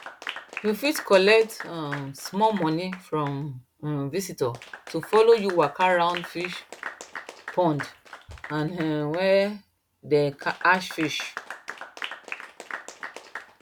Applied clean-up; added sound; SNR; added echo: none; Applause / Clapping; 15 dB; none.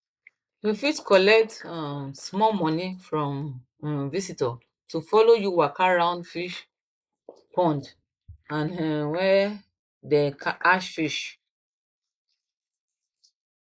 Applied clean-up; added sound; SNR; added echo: neural mask model Resemble Enhance denoiser.